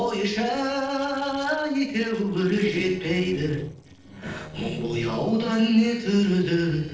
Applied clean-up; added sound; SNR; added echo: neural separator model SepFormer DNS4.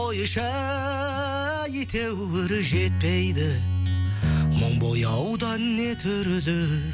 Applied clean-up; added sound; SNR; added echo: none; none; none; none.